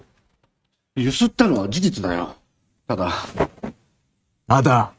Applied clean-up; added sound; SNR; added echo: neural mask model RNNoise.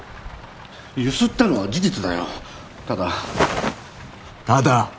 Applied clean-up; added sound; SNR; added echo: none; Rain; 18 dB; none.